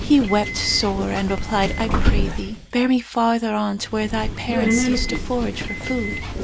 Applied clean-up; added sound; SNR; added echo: none; Subway, metro, underground; 2 dB; none.